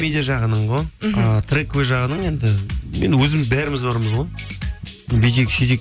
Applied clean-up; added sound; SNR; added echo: none; none; none; none.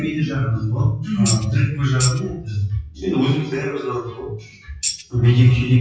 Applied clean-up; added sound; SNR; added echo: classical method WPE with log-MMSE.